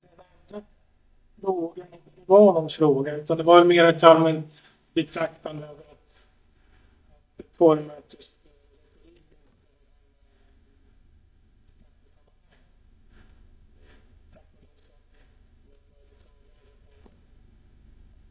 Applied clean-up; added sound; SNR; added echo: neural mask model DeepFilterNet 3.